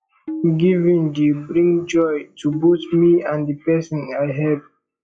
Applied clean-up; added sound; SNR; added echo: classical method log-MMSE.